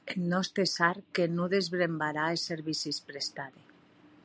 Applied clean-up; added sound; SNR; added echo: none; none; none; none.